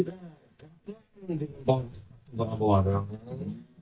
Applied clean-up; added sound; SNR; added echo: neural mask model DeepFilterNet 3.